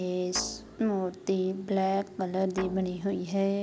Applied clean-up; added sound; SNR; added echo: none; Guitar; 15 dB; none.